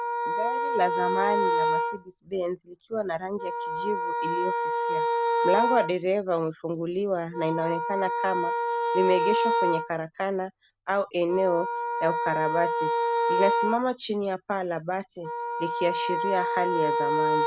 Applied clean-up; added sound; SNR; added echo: none; Wind instrument, woodwind instrument; -1 dB; none.